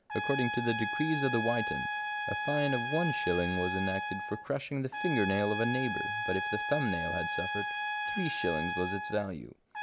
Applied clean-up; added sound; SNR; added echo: none; Trumpet; 2 dB; none.